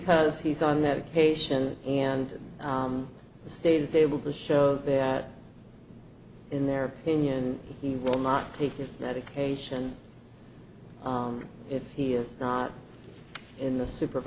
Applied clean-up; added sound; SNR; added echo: none; none; none; none.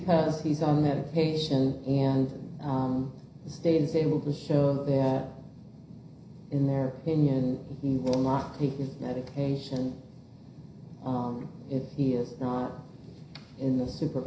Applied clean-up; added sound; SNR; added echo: none; none; none; reverberation time 0.5 s.